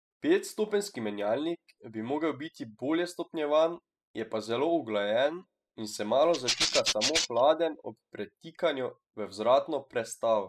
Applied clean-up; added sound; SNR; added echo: classical method spectral subtraction.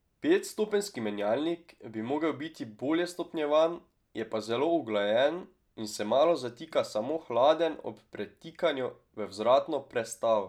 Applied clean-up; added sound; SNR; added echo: none; none; none; none.